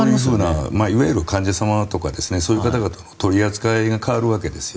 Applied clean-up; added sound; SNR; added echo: none; none; none; none.